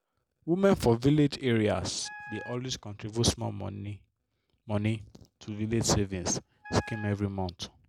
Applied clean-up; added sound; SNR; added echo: none; Wind instrument, woodwind instrument; 16 dB; none.